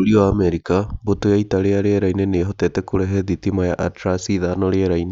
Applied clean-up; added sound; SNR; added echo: none; none; none; none.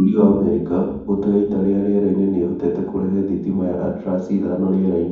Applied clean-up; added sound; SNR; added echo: none; none; none; reverberation time 1.2 s.